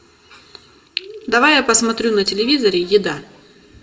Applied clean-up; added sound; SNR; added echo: none; none; none; reverberation time 1.1 s.